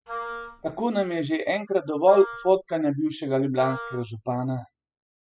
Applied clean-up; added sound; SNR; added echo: classical method spectral subtraction.